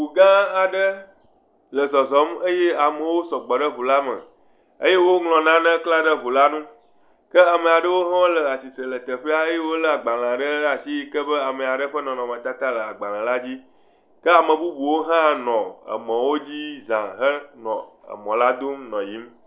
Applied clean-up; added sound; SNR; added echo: none; none; none; none.